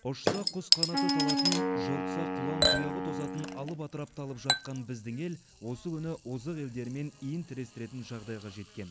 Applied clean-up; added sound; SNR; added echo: none; Chink, clink / Liquid + Wind instrument, woodwind instrument; -4 dB; none.